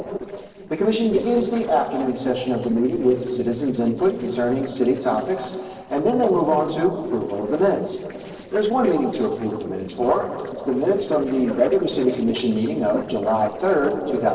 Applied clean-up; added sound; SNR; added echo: neural separator model SepFormer DNS4.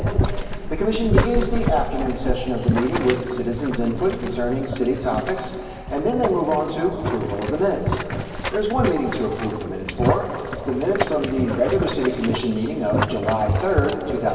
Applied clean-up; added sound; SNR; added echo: none; Boiling; 3 dB; reverberation time 2.4 s.